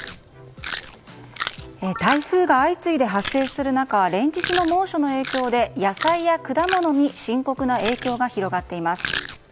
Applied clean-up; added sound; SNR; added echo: none; Chewing, mastication; 12 dB; none.